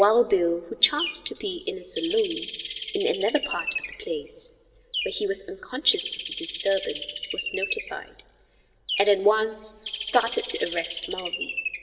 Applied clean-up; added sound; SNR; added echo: none; Bird; 8 dB; reverberation time 1.8 s.